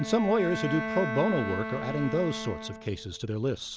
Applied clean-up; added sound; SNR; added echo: none; Bowed string instrument; 6 dB; none.